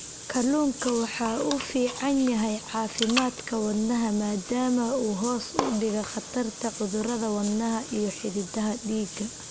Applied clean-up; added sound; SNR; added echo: none; Bathtub (filling or washing) / Water; 9 dB; none.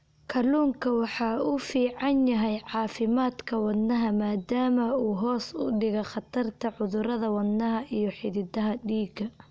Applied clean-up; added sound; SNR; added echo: none; none; none; none.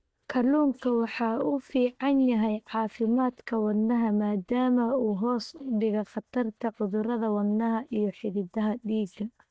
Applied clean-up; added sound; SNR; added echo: neural mask model DeepFilterNet 3.